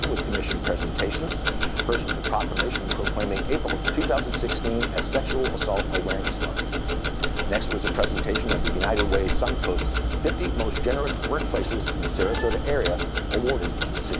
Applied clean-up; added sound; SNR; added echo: none; Tick-tock; -3 dB; none.